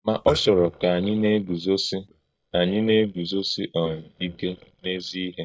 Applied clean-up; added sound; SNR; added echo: neural mask model DeepFilterNet 3.